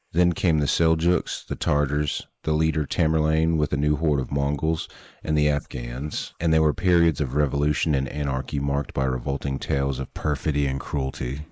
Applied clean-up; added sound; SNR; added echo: neural mask model Resemble Enhance denoiser.